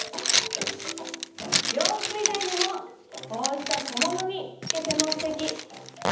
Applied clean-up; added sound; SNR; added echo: none; Zipper (clothing); -2 dB; reverberation time 0.8 s.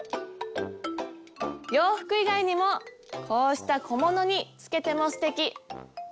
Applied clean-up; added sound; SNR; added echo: none; none; none; none.